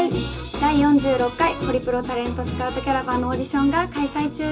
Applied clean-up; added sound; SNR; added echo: none; none; none; reverberation time 0.2 s.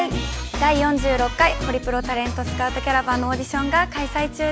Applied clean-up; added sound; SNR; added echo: none; none; none; none.